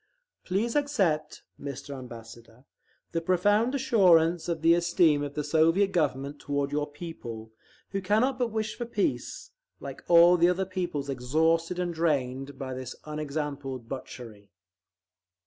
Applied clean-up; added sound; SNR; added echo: none; none; none; none.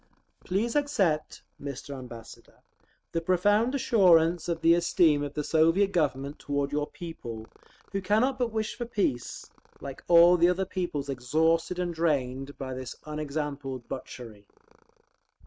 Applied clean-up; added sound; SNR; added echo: neural mask model RNNoise.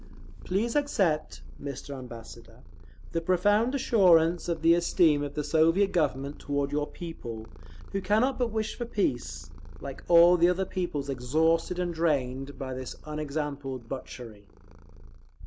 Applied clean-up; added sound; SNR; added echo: none; Purr; 13 dB; none.